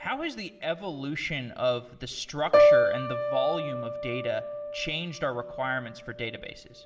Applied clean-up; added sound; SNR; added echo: none; Piano; -4 dB; reverberation time 1.3 s.